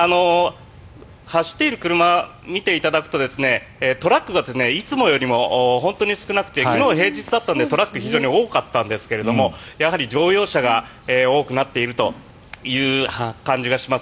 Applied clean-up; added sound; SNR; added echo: none; none; none; none.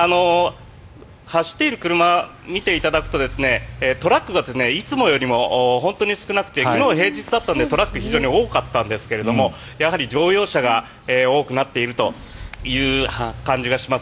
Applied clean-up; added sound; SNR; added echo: none; Engine / Car; 18 dB; none.